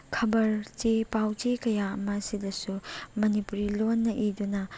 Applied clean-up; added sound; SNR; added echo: none; none; none; none.